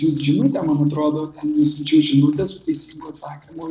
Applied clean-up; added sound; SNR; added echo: neural separator model SepFormer DNS4.